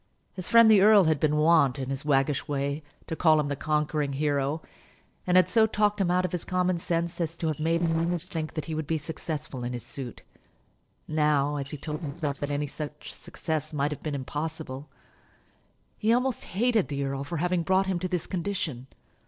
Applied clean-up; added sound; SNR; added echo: neural separator model SepFormer DNS4.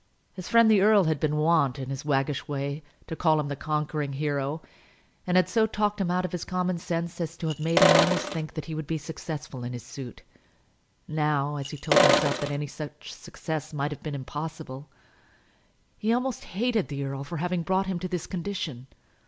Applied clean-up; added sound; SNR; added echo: none; Sink (filling or washing); -4 dB; none.